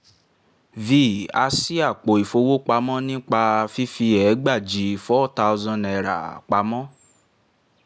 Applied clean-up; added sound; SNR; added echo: none; none; none; none.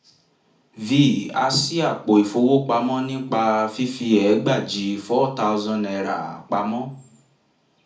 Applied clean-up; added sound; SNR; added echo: none; none; none; reverberation time 0.4 s.